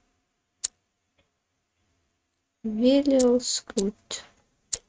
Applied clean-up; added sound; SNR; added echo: neural mask model RNNoise.